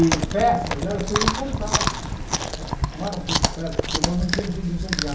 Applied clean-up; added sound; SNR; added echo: none; Chewing, mastication; -1 dB; reverberation time 0.4 s.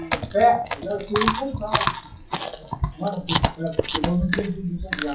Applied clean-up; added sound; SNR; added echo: classical method WPE with log-MMSE.